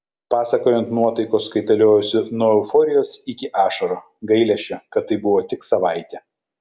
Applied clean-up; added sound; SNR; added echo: none; none; none; none.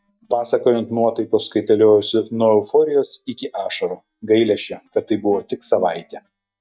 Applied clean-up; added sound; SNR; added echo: neural mask model DeepFilterNet 3.